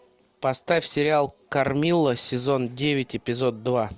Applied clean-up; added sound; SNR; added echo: none; none; none; none.